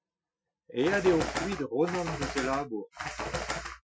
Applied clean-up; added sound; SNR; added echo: classical method Wiener filter.